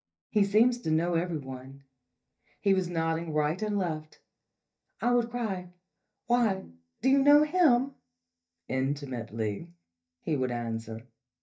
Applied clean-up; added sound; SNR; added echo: neural mask model DeepFilterNet 3.